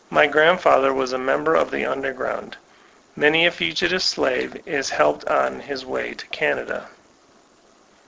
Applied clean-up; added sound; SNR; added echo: none; none; none; none.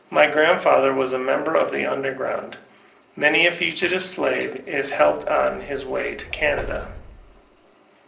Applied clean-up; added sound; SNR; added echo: none; Subway, metro, underground; 17 dB; reverberation time 0.5 s.